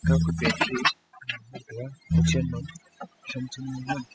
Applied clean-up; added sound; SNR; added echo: classical method spectral subtraction.